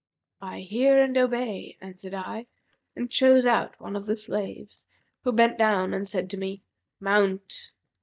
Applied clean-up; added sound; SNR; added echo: neural mask model DeepFilterNet 3.